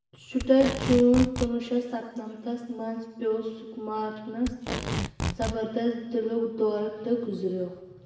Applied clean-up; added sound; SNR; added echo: none; Packing tape, duct tape; 5 dB; reverberation time 1.1 s.